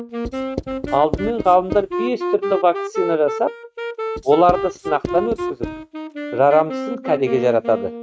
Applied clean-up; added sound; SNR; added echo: neural mask model RNNoise.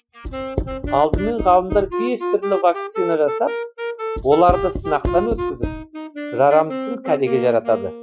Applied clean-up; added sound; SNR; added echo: classical method Wiener filter.